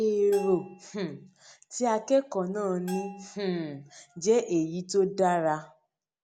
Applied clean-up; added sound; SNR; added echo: none; Bell; 19 dB; none.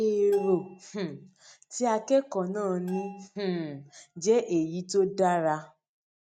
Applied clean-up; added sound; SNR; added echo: neural mask model RNNoise.